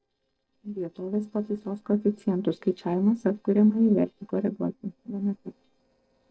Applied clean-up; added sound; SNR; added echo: neural separator model SepFormer DNS4.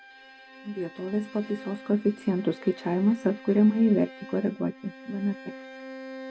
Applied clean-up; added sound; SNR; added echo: none; Bowed string instrument; 17 dB; none.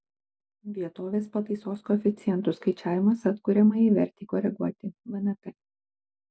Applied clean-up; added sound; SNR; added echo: none; none; none; none.